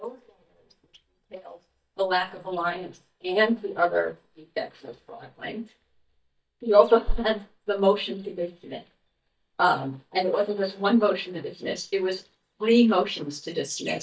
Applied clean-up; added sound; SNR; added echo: neural mask model DeepFilterNet 3.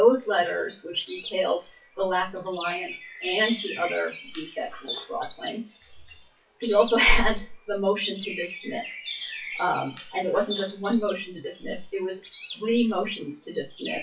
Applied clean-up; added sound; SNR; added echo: classical method WPE with log-MMSE.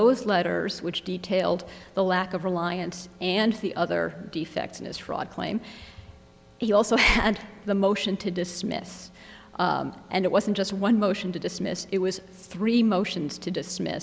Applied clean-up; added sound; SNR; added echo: none; none; none; none.